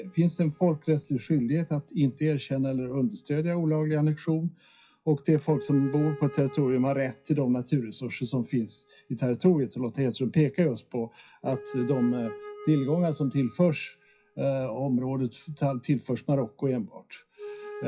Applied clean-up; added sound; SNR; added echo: classical method WPE with log-MMSE.